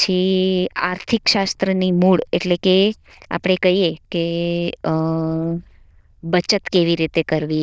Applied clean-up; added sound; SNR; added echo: neural diffusion model UNIVERSE++.